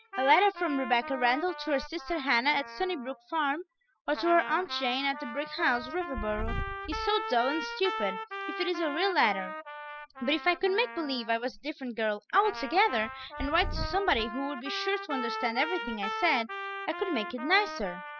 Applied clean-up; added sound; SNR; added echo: classical method spectral subtraction.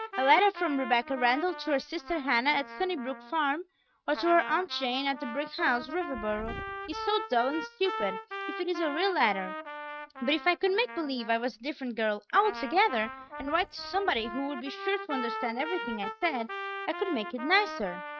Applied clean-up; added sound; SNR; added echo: neural mask model RNNoise.